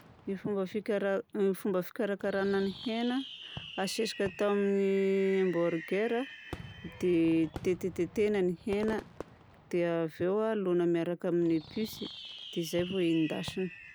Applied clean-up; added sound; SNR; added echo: none; Fireworks; 16 dB; none.